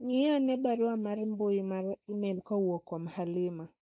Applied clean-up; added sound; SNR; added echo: neural mask model Resemble Enhance denoiser.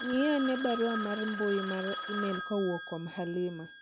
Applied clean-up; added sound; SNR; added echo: none; Telephone; 7 dB; none.